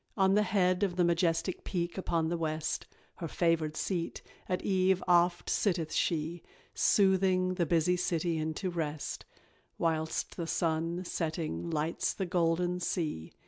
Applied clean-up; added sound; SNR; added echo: none; none; none; none.